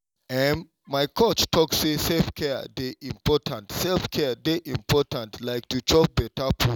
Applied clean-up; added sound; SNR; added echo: none; none; none; none.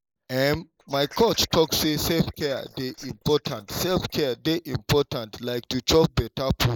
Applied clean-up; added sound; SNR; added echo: neural mask model Resemble Enhance denoiser.